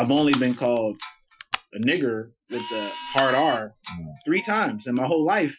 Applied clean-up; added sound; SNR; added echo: classical method Wiener filter.